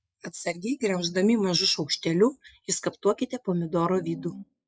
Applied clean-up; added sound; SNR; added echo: classical method log-MMSE.